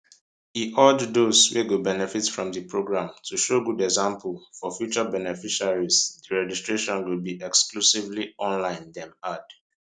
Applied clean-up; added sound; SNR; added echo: none; none; none; none.